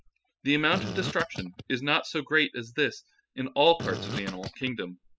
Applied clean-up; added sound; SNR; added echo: classical method spectral subtraction.